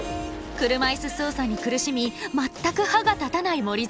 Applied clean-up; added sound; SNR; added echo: none; Harp; 13 dB; none.